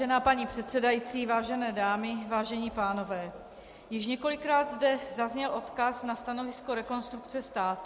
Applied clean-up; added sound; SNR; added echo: none; none; none; none.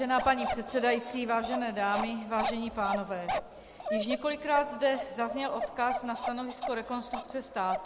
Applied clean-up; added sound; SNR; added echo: none; Bark; 6 dB; none.